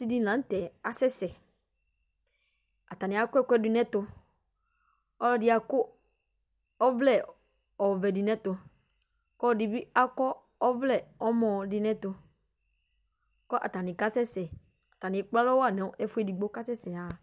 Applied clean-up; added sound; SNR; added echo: none; none; none; none.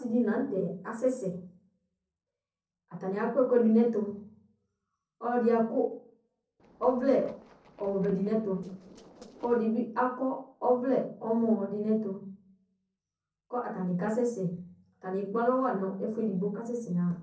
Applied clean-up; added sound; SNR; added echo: neural separator model SepFormer DNS4.